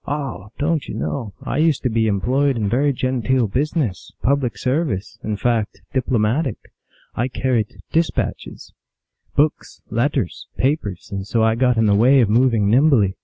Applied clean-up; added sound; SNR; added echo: none; none; none; none.